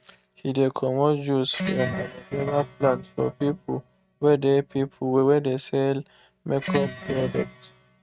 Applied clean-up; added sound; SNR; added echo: neural mask model RNNoise.